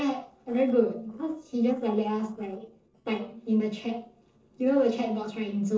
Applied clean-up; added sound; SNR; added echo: neural separator model SepFormer DNS4.